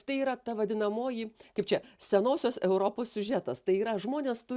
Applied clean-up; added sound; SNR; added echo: none; none; none; none.